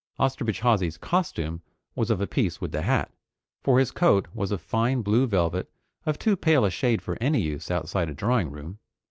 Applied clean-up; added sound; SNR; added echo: none; none; none; none.